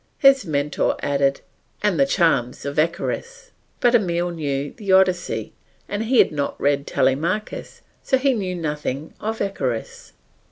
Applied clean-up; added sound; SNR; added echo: none; none; none; none.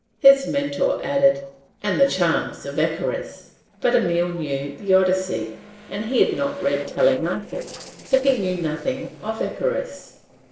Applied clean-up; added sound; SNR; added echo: neural separator model SepFormer DNS4.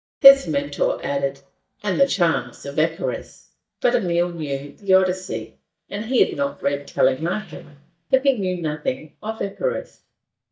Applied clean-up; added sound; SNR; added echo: neural mask model DeepFilterNet 3.